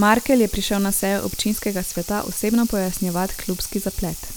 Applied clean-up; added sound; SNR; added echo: none; Sink (filling or washing) / Water tap, faucet; 13 dB; none.